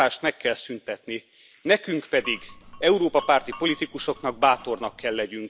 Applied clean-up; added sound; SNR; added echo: none; Glass; 19 dB; none.